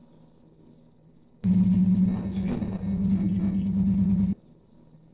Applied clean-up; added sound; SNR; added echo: neural separator model SepFormer DNS4.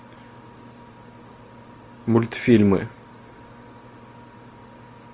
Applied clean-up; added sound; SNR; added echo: none; none; none; none.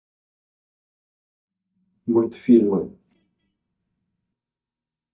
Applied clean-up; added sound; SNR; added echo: neural mask model DeepFilterNet 3.